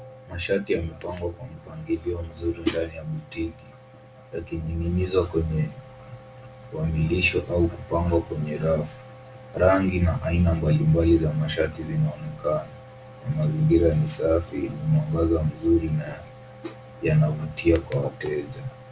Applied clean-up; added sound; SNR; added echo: none; none; none; none.